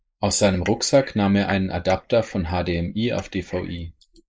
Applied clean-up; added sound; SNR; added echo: neural mask model Resemble Enhance denoiser.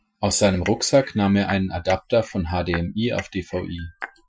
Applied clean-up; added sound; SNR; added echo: classical method Wiener filter.